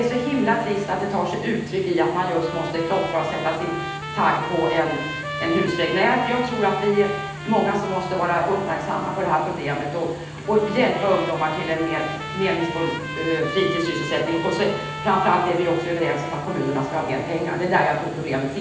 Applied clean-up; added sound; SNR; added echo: none; Trumpet; 10 dB; reverberation time 0.9 s.